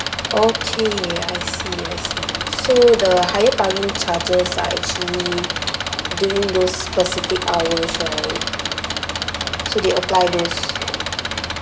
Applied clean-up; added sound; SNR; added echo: none; Engine; 3 dB; reverberation time 1.8 s.